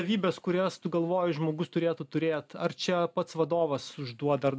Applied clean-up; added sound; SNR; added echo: none; none; none; none.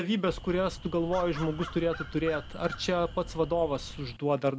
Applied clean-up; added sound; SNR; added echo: none; Crow; 12 dB; none.